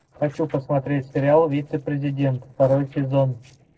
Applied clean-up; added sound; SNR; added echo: neural separator model SepFormer DNS4.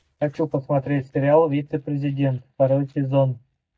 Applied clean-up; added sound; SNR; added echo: neural mask model DeepFilterNet 3.